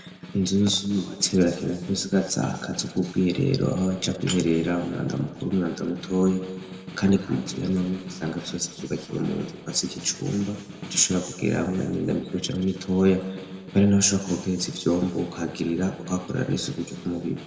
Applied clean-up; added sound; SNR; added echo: none; Snare drum; 16 dB; reverberation time 1.7 s.